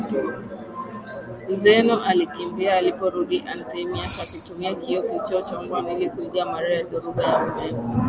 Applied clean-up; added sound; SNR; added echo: none; none; none; none.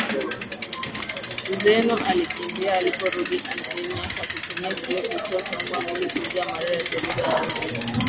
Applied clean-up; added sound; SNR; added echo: none; Bicycle; 0 dB; none.